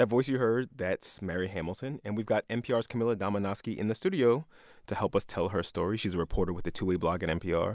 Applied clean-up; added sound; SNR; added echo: none; none; none; none.